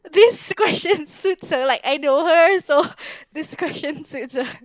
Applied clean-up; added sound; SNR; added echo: neural mask model Resemble Enhance denoiser.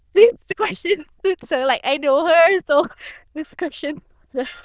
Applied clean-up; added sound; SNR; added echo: neural diffusion model UNIVERSE++.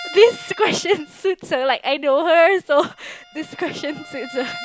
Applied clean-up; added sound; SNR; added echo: none; Bowed string instrument; 19 dB; none.